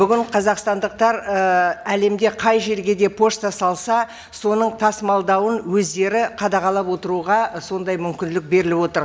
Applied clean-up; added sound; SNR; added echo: none; none; none; none.